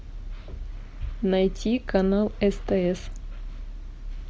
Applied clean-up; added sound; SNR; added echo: none; none; none; none.